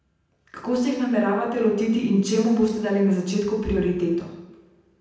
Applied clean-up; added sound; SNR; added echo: none; none; none; reverberation time 0.9 s.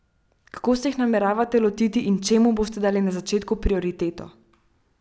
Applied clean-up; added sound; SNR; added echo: none; none; none; none.